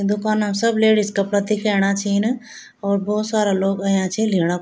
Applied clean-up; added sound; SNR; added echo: none; none; none; none.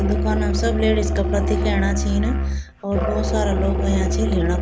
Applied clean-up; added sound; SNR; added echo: none; Musical instrument; -3 dB; none.